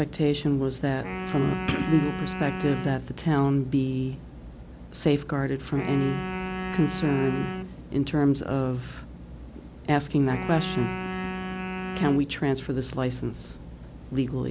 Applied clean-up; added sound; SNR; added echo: none; Wind instrument, woodwind instrument; 8 dB; none.